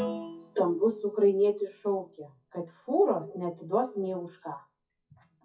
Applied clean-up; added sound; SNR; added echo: classical method WPE with log-MMSE.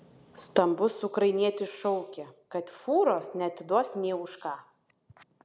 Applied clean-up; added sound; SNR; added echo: none; none; none; none.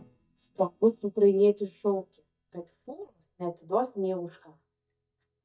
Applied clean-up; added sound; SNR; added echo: neural mask model DeepFilterNet 3.